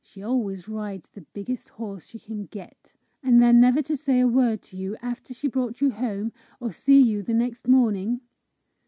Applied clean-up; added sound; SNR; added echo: none; none; none; none.